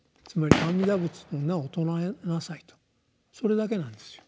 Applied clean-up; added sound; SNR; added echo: none; Gunshot, gunfire; 1 dB; none.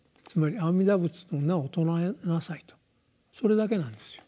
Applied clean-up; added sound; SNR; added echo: none; none; none; none.